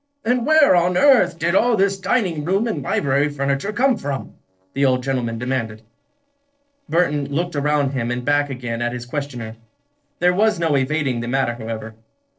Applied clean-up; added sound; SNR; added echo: neural separator model SepFormer DNS4.